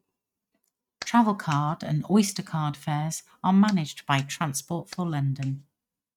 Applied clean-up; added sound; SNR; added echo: neural mask model RNNoise.